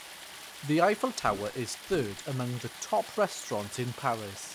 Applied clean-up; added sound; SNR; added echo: none; Whoosh, swoosh, swish + Stream; 13 dB; none.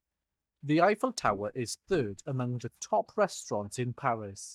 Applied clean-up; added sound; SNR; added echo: neural mask model DeepFilterNet 3.